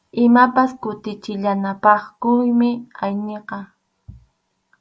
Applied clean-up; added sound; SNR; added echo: none; none; none; none.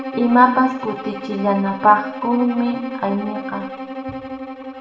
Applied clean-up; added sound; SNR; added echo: none; Bowed string instrument; 10 dB; reverberation time 0.8 s.